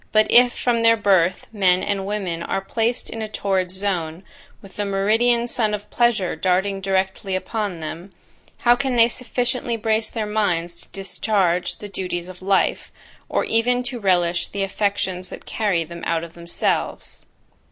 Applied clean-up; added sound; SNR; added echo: none; none; none; none.